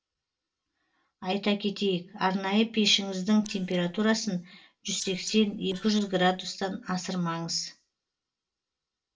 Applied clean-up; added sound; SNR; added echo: neural separator model SepFormer DNS4.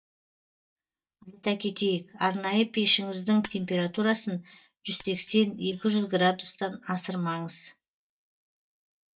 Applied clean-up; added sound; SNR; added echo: neural mask model DeepFilterNet 3.